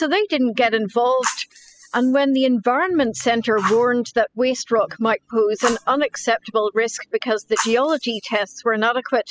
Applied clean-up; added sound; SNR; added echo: classical method spectral subtraction.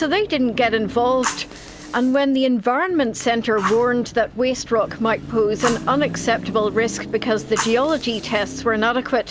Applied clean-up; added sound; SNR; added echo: none; Fire + Car passing by / Traffic noise, roadway noise / Engine; 11 dB; none.